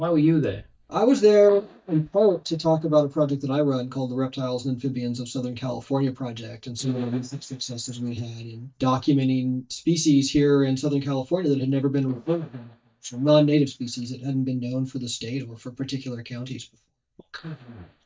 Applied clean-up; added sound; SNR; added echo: neural mask model DeepFilterNet 3.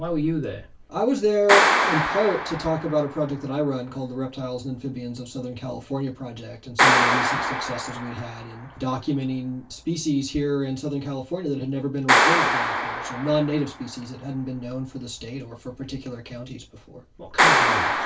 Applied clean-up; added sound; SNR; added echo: none; Clapping; -1 dB; reverberation time 0.2 s.